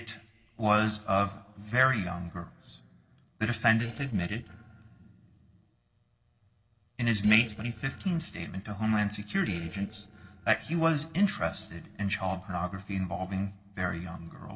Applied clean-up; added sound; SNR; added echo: neural separator model SepFormer DNS4.